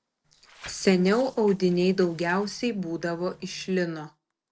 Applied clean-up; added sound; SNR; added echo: neural separator model SepFormer DNS4.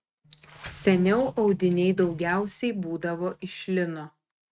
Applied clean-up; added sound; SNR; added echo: neural mask model RNNoise.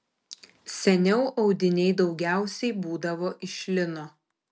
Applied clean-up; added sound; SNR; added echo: none; none; none; none.